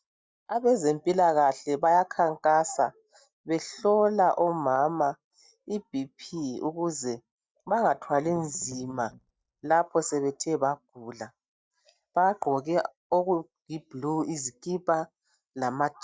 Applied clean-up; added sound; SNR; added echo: neural mask model DeepFilterNet 3.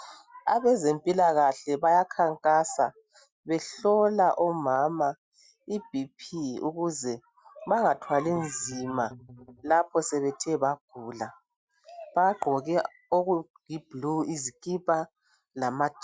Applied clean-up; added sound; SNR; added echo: classical method Wiener filter.